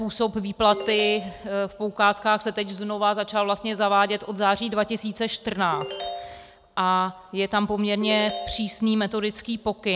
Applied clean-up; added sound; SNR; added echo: none; Ringtone; 11 dB; none.